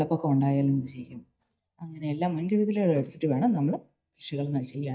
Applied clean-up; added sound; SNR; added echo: neural mask model DeepFilterNet 3.